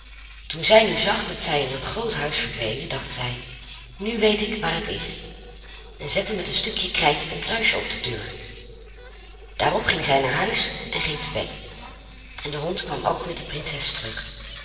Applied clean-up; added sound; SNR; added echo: neural separator model SepFormer DNS4.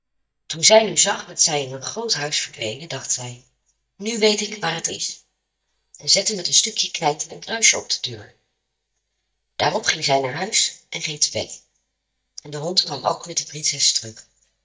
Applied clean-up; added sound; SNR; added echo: neural mask model DeepFilterNet 3.